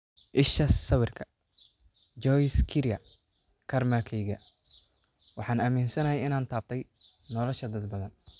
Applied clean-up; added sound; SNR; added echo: none; none; none; none.